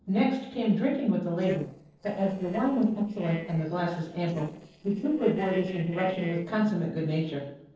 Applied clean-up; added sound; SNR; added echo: neural separator model SepFormer DNS4.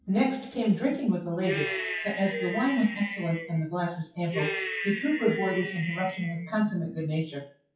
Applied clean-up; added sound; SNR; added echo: classical method WPE with log-MMSE.